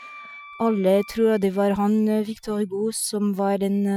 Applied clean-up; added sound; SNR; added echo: classical method Wiener filter.